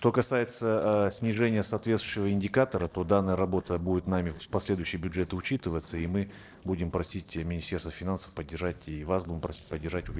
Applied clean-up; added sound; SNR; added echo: neural separator model SepFormer DNS4.